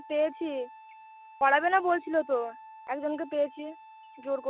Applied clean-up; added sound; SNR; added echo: none; Wind instrument, woodwind instrument; 20 dB; none.